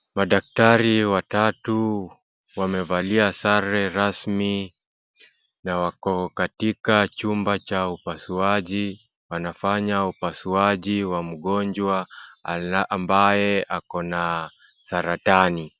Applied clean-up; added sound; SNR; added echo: none; none; none; none.